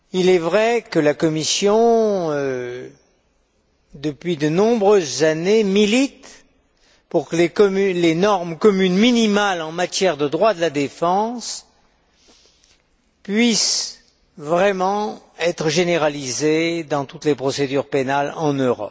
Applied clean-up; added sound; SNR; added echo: none; none; none; none.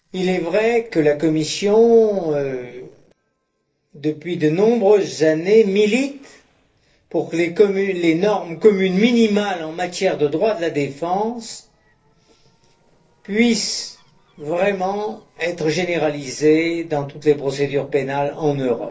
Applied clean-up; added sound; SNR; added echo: neural separator model SepFormer DNS4.